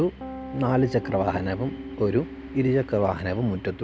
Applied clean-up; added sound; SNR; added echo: none; Piano; 12 dB; none.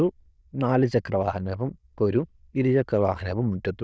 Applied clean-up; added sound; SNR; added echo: neural diffusion model UNIVERSE++.